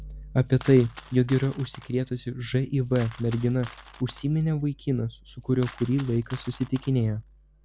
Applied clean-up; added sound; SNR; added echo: none; Coin (dropping); 18 dB; none.